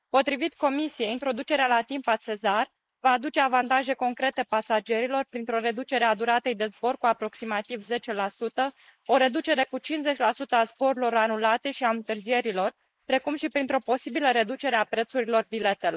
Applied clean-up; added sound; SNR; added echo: neural mask model Resemble Enhance denoiser.